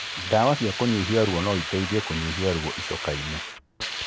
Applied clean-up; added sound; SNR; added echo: none; Hiss; 6 dB; none.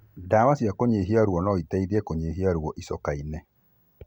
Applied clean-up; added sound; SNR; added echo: none; none; none; none.